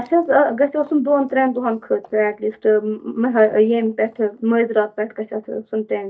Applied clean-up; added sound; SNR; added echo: neural mask model DeepFilterNet 3.